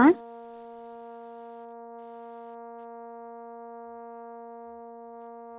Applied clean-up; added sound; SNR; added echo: none; Brass instrument; 11 dB; none.